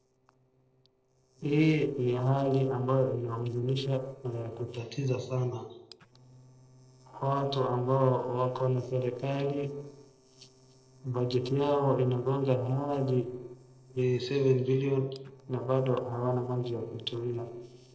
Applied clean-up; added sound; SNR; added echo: neural separator model SepFormer DNS4.